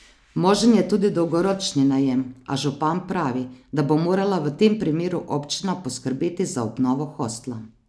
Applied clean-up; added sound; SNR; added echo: none; none; none; none.